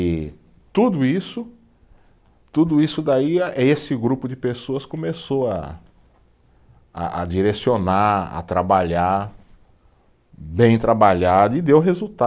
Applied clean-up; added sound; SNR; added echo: none; none; none; none.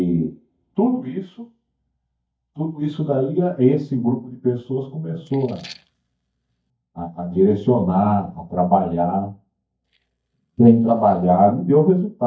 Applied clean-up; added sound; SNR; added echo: neural mask model DeepFilterNet 3.